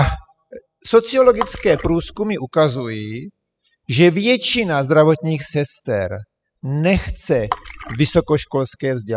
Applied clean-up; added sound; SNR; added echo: classical method spectral subtraction.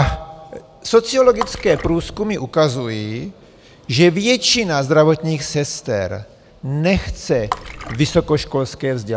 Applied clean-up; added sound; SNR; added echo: none; Water / Splash, splatter; 13 dB; none.